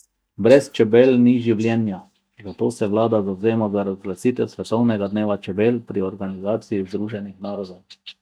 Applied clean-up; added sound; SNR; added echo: neural mask model DeepFilterNet 3.